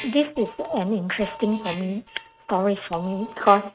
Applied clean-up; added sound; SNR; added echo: neural mask model RNNoise.